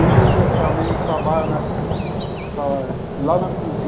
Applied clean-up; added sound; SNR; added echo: none; Fireworks; -4 dB; reverberation time 0.4 s.